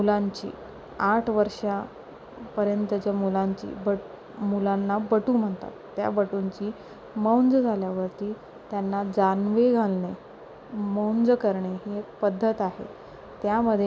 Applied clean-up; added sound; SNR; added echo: none; none; none; none.